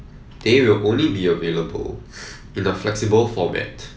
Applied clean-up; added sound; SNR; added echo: none; none; none; none.